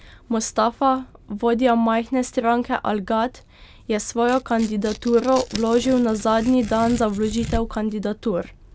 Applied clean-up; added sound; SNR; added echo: none; Tearing; 16 dB; none.